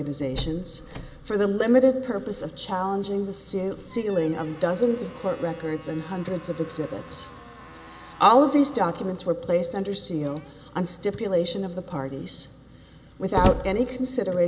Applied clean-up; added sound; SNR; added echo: none; Slam; 13 dB; none.